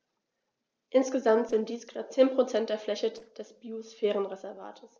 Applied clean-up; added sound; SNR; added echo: neural separator model SepFormer DNS4.